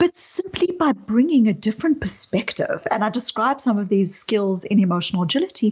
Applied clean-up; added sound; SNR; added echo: none; none; none; none.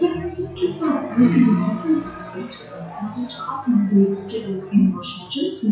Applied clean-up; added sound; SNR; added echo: classical method WPE with log-MMSE.